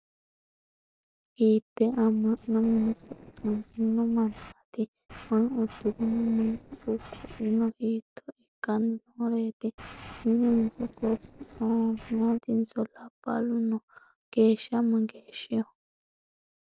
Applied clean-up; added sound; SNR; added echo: neural separator model SepFormer DNS4.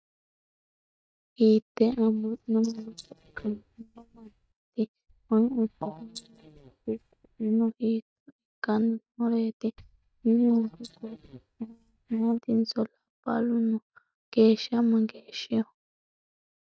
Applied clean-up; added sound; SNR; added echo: neural mask model DeepFilterNet 3.